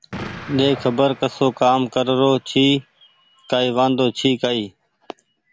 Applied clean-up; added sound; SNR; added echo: none; Explosion; 19 dB; none.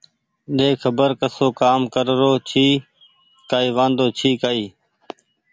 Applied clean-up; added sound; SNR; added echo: none; none; none; none.